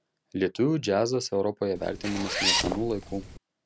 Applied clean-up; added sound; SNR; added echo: none; Zipper (clothing); 2 dB; none.